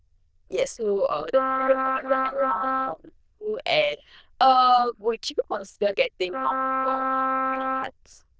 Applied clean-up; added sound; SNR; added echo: neural diffusion model UNIVERSE++.